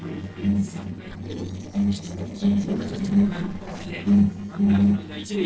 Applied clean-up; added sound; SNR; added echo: neural separator model SepFormer DNS4.